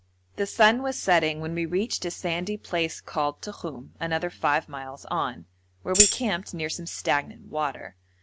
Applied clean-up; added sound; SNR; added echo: none; Tambourine; -5 dB; none.